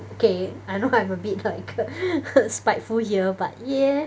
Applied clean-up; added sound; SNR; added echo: none; none; none; none.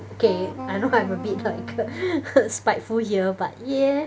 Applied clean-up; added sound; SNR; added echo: none; Wind instrument, woodwind instrument; 11 dB; none.